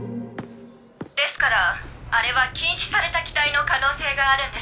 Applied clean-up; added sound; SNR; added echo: none; none; none; none.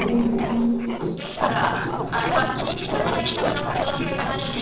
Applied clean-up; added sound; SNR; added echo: neural separator model SepFormer DNS4.